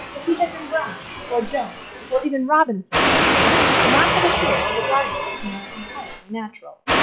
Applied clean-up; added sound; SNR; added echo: classical method log-MMSE.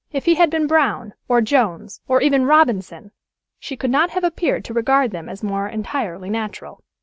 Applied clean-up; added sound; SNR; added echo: none; none; none; none.